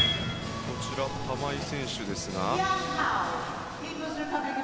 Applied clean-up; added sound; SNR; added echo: none; Piano; 7 dB; none.